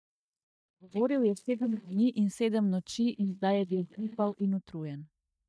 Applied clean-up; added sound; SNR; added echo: neural mask model DeepFilterNet 3.